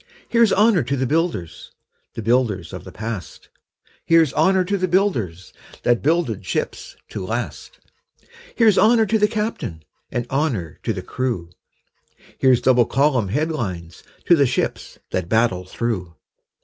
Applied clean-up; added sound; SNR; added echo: none; none; none; none.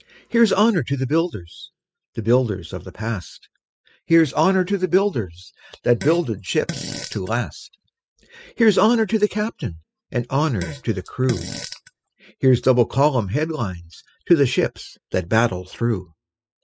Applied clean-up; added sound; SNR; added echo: classical method spectral subtraction.